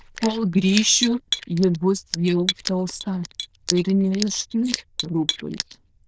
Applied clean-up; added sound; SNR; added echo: neural diffusion model UNIVERSE++.